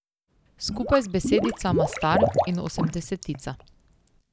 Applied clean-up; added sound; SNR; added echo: none; Liquid; 0 dB; none.